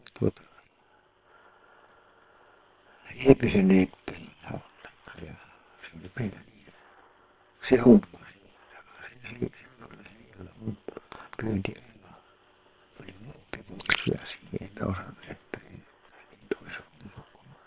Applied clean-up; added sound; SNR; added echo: neural separator model SepFormer WHAM!.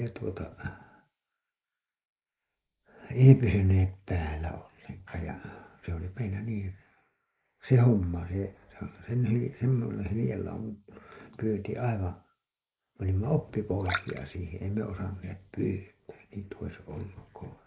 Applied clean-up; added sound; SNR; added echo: neural mask model Resemble Enhance denoiser.